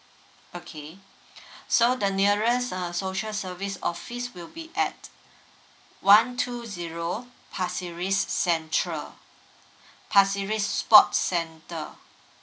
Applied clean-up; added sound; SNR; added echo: none; none; none; none.